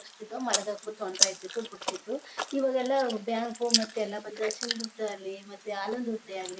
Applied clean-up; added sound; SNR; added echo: neural mask model Resemble Enhance denoiser.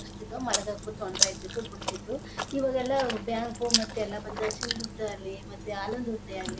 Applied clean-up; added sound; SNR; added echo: none; Chewing, mastication; 1 dB; none.